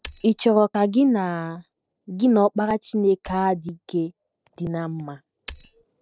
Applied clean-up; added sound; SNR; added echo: neural separator model SepFormer DNS4.